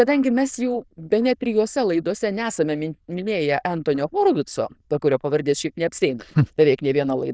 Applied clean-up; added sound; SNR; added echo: neural diffusion model UNIVERSE++.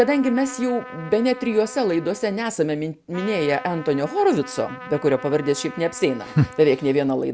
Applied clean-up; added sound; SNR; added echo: none; Trumpet; 17 dB; none.